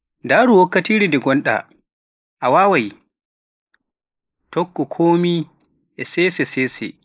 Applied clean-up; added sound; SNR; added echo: neural mask model Resemble Enhance denoiser.